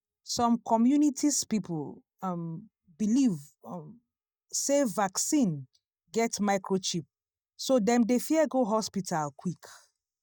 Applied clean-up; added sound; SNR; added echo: neural mask model DeepFilterNet 3.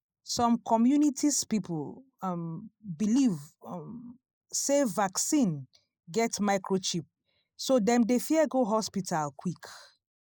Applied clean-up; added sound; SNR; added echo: neural mask model Resemble Enhance denoiser.